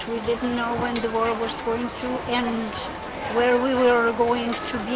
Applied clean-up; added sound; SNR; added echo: none; Rain; 14 dB; none.